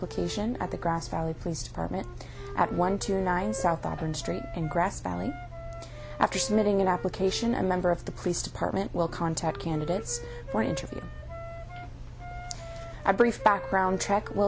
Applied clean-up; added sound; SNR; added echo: none; Wind instrument, woodwind instrument; 14 dB; none.